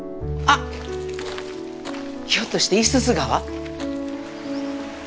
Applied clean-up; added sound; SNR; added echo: none; none; none; none.